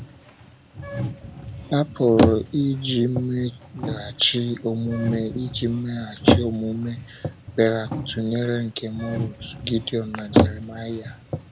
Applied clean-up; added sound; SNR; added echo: none; Bicycle; 2 dB; none.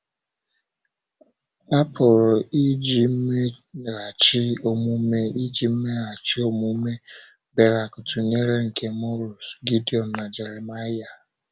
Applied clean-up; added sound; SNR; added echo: none; none; none; none.